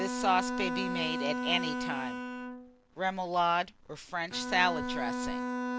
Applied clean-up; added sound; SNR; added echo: none; Bowed string instrument; 3 dB; none.